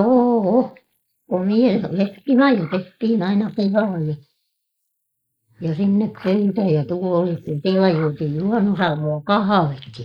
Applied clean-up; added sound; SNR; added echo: neural mask model Resemble Enhance denoiser.